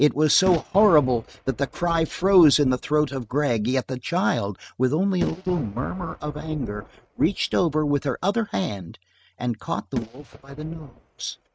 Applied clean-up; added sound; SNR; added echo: neural mask model RNNoise.